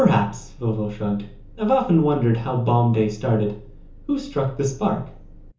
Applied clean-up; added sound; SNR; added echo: none; Engine; 20 dB; reverberation time 0.6 s.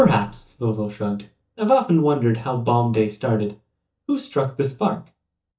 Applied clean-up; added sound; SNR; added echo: neural mask model DeepFilterNet 3.